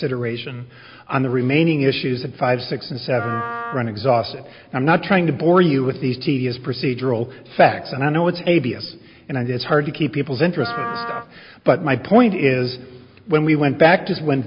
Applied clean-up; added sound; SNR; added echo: none; Wind instrument, woodwind instrument; 12 dB; none.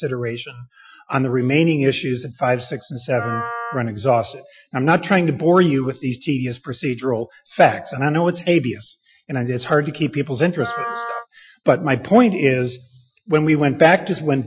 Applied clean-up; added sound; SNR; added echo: classical method Wiener filter.